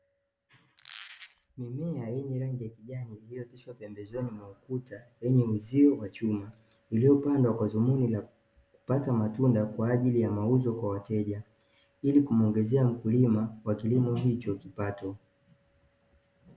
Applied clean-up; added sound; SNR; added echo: none; Squeak; 19 dB; none.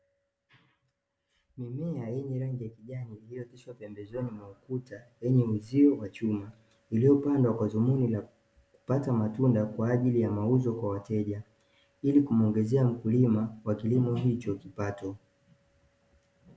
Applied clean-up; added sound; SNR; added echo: none; none; none; none.